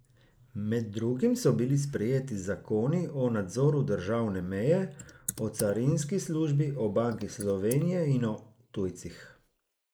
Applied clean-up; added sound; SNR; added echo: neural mask model Resemble Enhance denoiser.